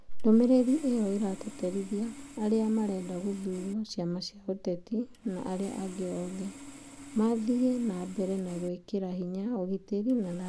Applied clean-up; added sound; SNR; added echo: none; Sawing; 19 dB; none.